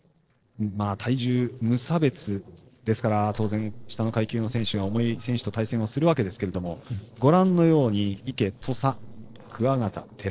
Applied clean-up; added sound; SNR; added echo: neural separator model SepFormer DNS4.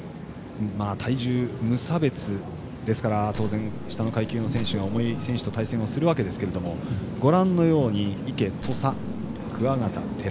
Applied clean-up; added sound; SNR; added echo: none; Gunshot, gunfire; 12 dB; none.